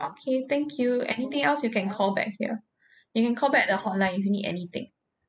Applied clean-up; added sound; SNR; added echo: none; none; none; none.